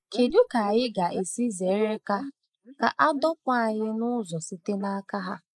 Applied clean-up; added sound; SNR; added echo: neural mask model Resemble Enhance denoiser.